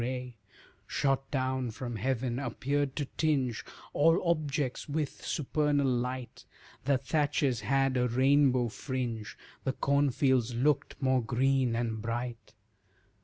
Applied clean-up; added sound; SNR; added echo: none; none; none; none.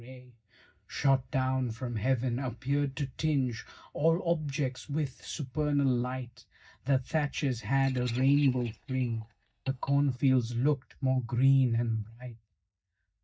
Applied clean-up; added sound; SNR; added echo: neural mask model DeepFilterNet 3.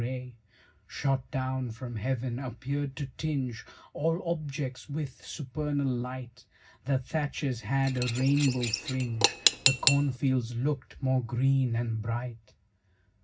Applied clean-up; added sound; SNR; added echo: none; Cutlery, silverware / Dishes, pots, and pans; 0 dB; reverberation time 0.4 s.